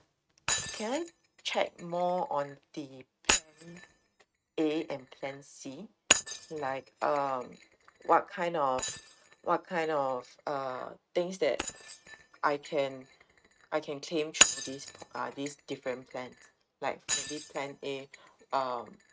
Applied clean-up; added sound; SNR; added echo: neural mask model RNNoise.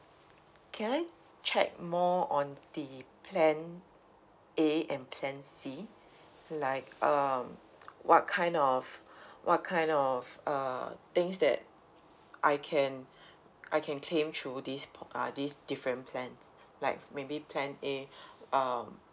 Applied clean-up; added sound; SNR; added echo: none; none; none; none.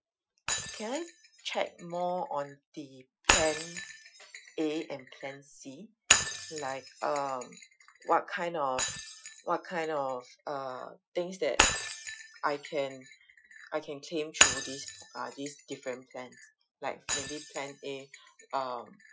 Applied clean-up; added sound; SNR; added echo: classical method Wiener filter.